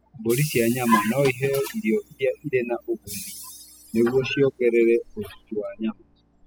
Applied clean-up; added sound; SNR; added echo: classical method spectral subtraction.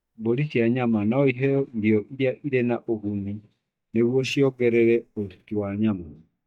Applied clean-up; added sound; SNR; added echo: neural mask model DeepFilterNet 3.